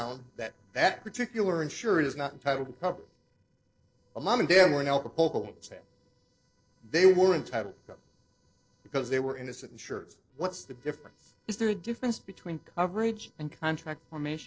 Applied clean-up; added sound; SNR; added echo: neural separator model SepFormer DNS4.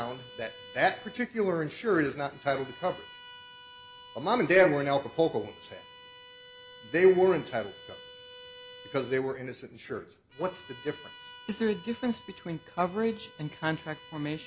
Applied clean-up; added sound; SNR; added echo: none; Bowed string instrument; 20 dB; none.